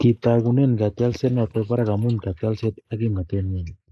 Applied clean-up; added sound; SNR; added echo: neural mask model Resemble Enhance denoiser.